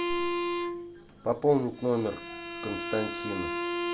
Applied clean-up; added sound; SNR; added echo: none; Bowed string instrument; 2 dB; none.